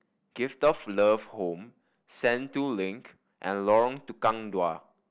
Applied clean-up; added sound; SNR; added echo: none; none; none; none.